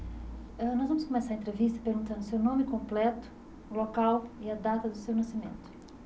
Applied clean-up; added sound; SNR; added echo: none; none; none; none.